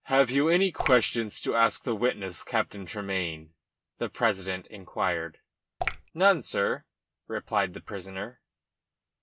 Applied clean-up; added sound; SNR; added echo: none; Drip / Water; 3 dB; none.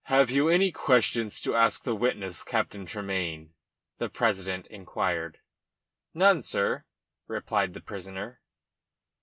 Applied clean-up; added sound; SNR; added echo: none; none; none; none.